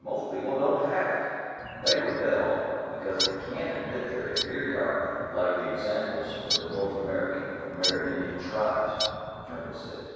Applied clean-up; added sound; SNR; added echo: none; Bird; 6 dB; reverberation time 2.2 s.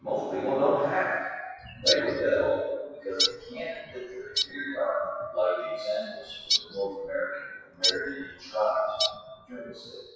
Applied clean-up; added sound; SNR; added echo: classical method WPE with log-MMSE.